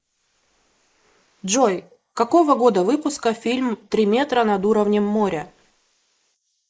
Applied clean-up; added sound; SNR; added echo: neural mask model Resemble Enhance denoiser.